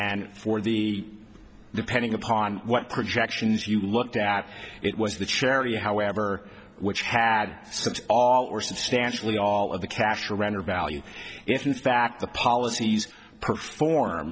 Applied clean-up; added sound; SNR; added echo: none; none; none; none.